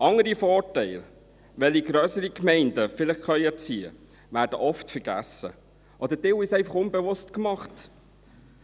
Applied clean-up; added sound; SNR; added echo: none; none; none; none.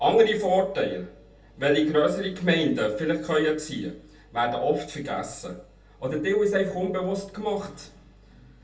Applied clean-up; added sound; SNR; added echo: none; none; none; reverberation time 0.3 s.